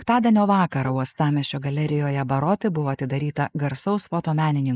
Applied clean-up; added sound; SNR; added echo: neural mask model Resemble Enhance denoiser.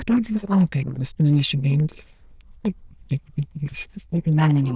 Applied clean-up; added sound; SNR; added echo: neural diffusion model UNIVERSE++.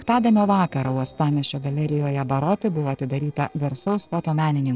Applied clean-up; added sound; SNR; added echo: neural separator model SepFormer DNS4.